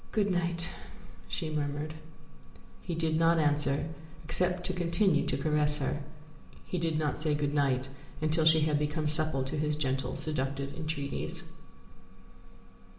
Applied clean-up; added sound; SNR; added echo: none; none; none; reverberation time 1.6 s.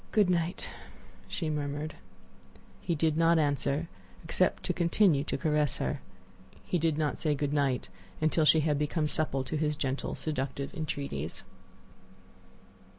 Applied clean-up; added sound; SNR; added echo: none; none; none; none.